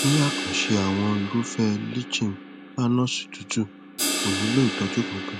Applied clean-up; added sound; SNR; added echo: none; Crash cymbal; 5 dB; none.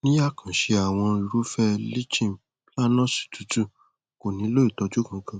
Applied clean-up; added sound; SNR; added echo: none; none; none; none.